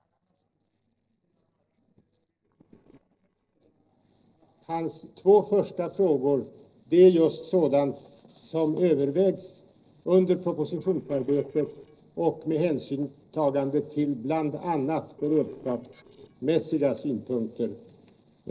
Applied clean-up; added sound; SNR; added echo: neural separator model SepFormer DNS4.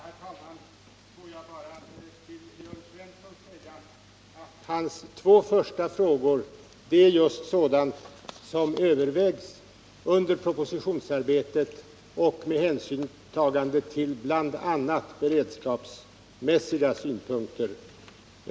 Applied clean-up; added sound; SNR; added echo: none; none; none; none.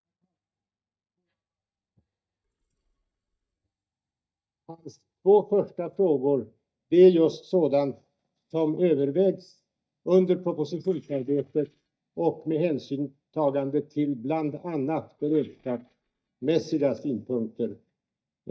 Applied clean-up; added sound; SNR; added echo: neural mask model DeepFilterNet 3.